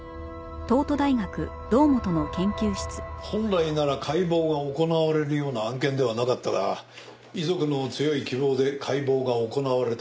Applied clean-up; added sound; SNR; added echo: none; none; none; none.